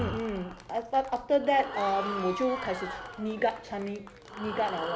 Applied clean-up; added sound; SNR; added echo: none; Breathing + Applause / Crowd / Cheering; 8 dB; none.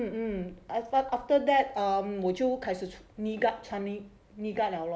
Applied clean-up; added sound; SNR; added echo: none; none; none; none.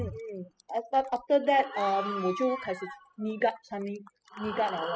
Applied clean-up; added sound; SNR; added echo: classical method spectral subtraction.